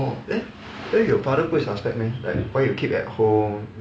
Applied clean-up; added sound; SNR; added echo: none; none; none; none.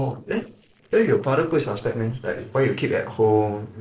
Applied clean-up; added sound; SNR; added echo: neural separator model SepFormer DNS4.